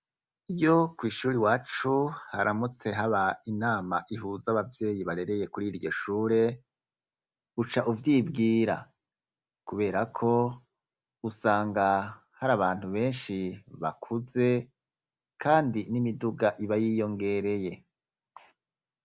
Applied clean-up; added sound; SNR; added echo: none; none; none; none.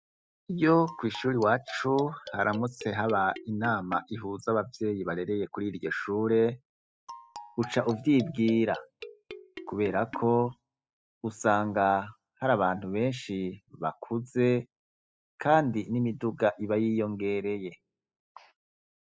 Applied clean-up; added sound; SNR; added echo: classical method spectral subtraction.